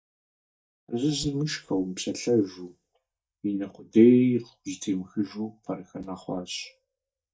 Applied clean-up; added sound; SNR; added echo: neural mask model DeepFilterNet 3.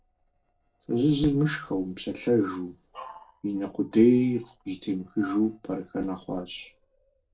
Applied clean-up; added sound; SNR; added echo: neural separator model SepFormer DNS4.